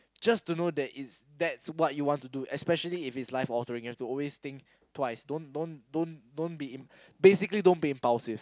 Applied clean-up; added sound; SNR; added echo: none; none; none; none.